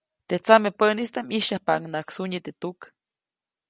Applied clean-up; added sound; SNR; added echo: none; none; none; none.